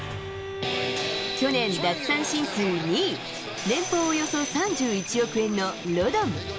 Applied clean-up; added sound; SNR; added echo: none; Bowed string instrument; 14 dB; none.